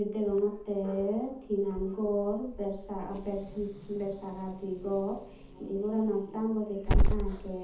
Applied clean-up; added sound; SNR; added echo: none; Growling / Hiss; 1 dB; reverberation time 0.6 s.